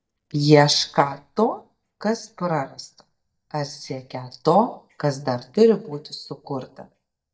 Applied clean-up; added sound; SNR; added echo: neural mask model DeepFilterNet 3.